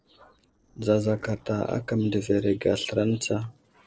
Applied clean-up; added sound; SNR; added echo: neural separator model SepFormer DNS4.